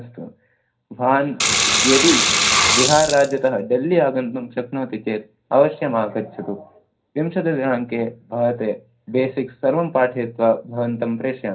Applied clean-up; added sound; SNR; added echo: none; Sink (filling or washing) / Water; -3 dB; reverberation time 0.3 s.